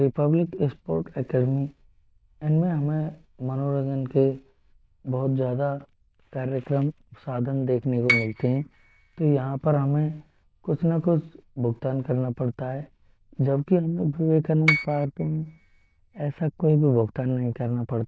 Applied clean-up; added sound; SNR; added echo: neural diffusion model UNIVERSE++.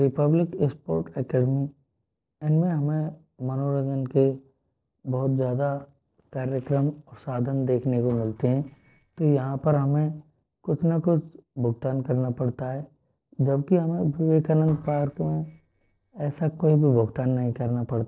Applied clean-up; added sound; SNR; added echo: neural separator model SepFormer DNS4.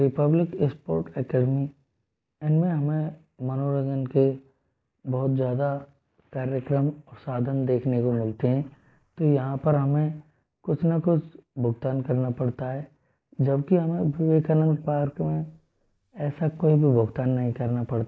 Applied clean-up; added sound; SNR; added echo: neural mask model Resemble Enhance denoiser.